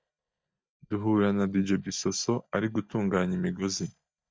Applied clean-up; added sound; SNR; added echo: neural mask model DeepFilterNet 3.